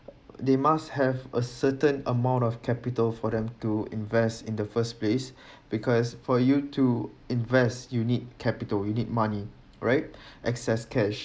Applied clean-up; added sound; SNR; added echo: none; none; none; none.